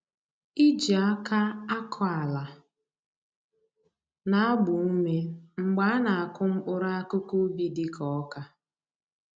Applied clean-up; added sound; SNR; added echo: none; none; none; none.